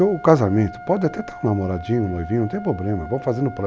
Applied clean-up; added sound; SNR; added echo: none; Trumpet; 16 dB; none.